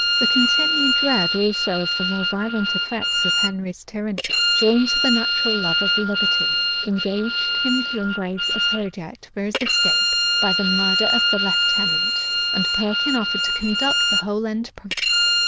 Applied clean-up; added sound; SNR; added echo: neural diffusion model UNIVERSE++.